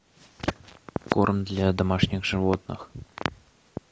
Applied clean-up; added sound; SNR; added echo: none; none; none; none.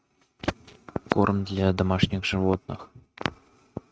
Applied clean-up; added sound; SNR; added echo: neural mask model RNNoise.